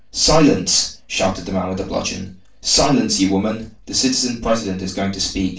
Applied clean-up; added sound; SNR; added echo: none; none; none; reverberation time 0.3 s.